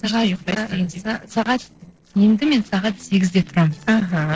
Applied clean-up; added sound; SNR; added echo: neural separator model SepFormer DNS4.